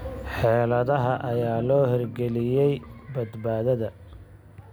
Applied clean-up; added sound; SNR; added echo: none; Marimba, xylophone; 17 dB; none.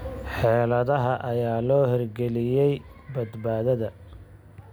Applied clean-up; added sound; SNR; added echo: none; none; none; none.